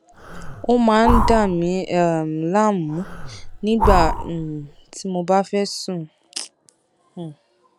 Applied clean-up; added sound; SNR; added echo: none; Breathing; 3 dB; none.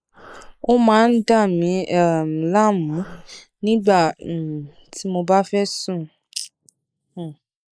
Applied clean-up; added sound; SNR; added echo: neural mask model Resemble Enhance denoiser.